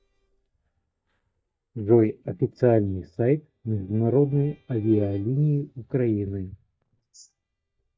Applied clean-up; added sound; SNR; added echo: neural mask model DeepFilterNet 3.